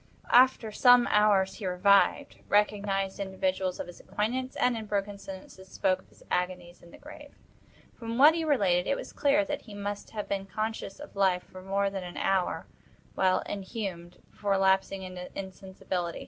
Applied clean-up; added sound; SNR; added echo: none; none; none; none.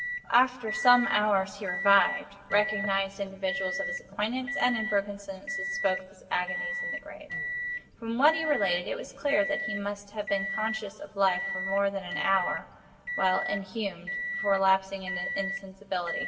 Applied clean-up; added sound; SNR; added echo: none; Microwave oven; 6 dB; reverberation time 2.3 s.